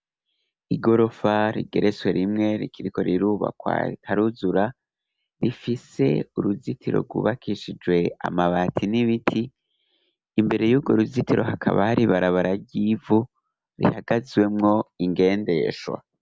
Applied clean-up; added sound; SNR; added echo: none; none; none; none.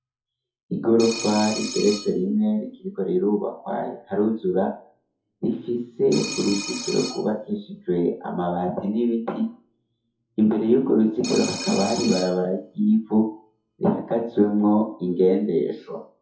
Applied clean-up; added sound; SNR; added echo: classical method WPE with log-MMSE.